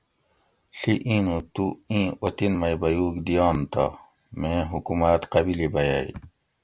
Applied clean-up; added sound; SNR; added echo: none; none; none; none.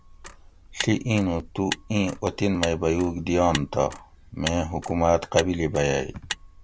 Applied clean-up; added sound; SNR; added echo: none; Motor vehicle (road); 13 dB; none.